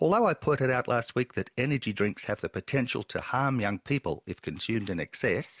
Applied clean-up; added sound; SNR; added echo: none; none; none; none.